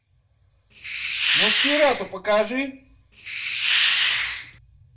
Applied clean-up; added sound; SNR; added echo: none; Hiss; -5 dB; reverberation time 0.2 s.